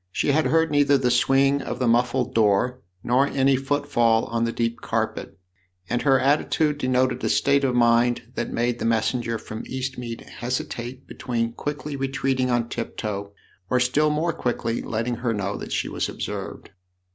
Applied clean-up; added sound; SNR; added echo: none; none; none; none.